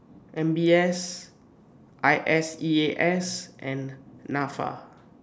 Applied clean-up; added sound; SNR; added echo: none; none; none; none.